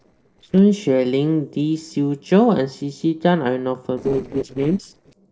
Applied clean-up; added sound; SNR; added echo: neural separator model SepFormer DNS4.